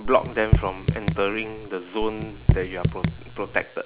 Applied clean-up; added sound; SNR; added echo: none; Raindrop / Drip; -2 dB; none.